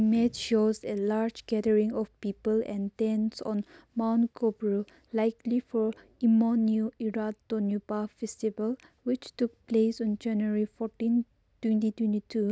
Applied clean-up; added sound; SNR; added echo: none; none; none; none.